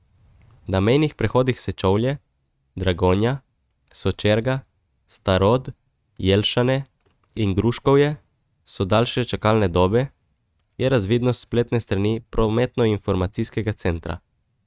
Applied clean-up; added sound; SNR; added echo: neural mask model RNNoise.